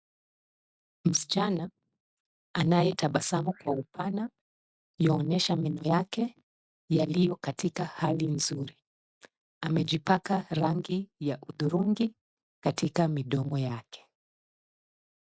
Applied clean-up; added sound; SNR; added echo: none; none; none; none.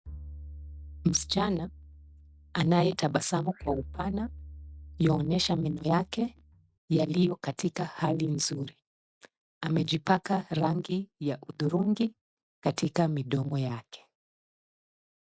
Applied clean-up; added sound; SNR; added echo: none; Bowed string instrument; 15 dB; none.